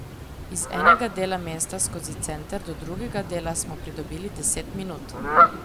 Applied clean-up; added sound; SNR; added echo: none; Fowl; -5 dB; none.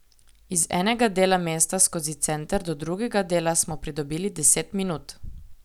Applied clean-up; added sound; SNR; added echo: none; none; none; none.